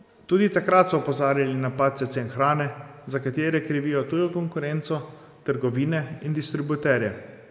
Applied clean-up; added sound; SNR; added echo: none; none; none; none.